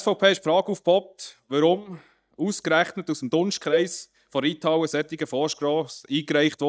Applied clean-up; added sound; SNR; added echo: neural mask model DeepFilterNet 3.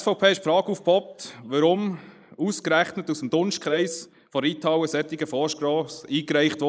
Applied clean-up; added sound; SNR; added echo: neural mask model Resemble Enhance denoiser.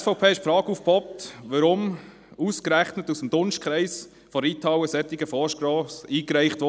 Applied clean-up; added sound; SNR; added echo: none; none; none; none.